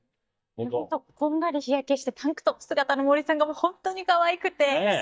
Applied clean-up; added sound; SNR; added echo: neural mask model DeepFilterNet 3.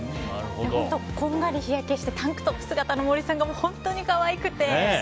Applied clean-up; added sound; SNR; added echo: none; none; none; none.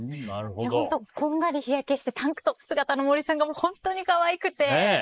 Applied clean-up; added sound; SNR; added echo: neural mask model Resemble Enhance denoiser.